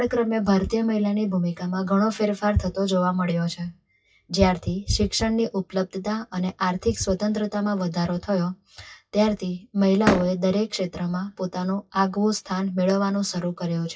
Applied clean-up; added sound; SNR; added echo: classical method WPE with log-MMSE.